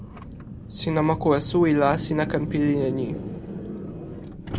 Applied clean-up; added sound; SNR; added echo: none; Car; 8 dB; none.